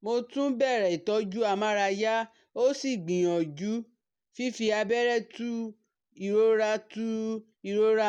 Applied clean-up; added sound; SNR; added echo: none; none; none; none.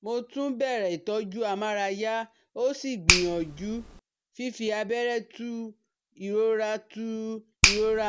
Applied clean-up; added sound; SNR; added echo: none; Finger snapping; 2 dB; none.